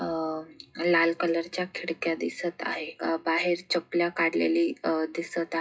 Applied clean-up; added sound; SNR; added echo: classical method WPE with log-MMSE.